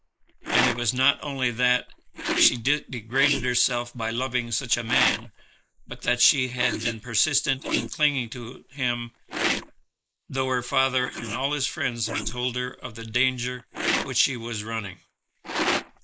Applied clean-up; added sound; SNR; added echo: neural mask model Resemble Enhance denoiser.